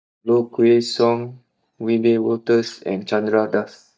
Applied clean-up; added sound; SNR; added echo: neural mask model DeepFilterNet 3.